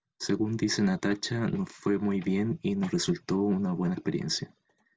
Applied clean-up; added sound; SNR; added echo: none; none; none; none.